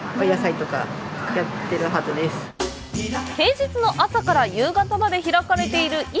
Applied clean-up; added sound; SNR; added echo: none; none; none; none.